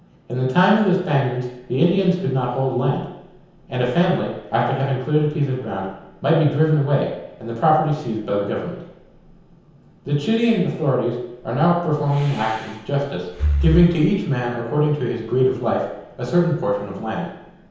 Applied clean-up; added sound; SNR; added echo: none; Breathing; 5 dB; reverberation time 0.9 s.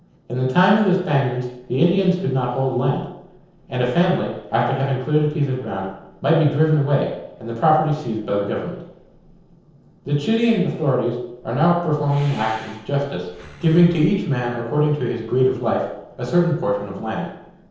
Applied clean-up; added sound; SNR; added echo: neural separator model SepFormer DNS4.